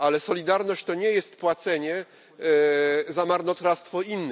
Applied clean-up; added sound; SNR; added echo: none; none; none; none.